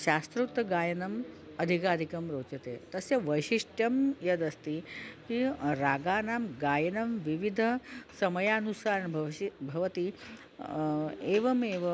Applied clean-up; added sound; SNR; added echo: none; none; none; none.